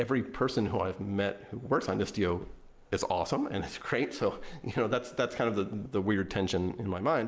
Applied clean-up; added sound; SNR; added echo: none; none; none; none.